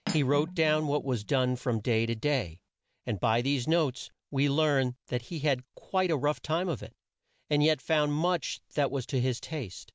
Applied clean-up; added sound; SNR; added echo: none; Cutlery, silverware; 13 dB; none.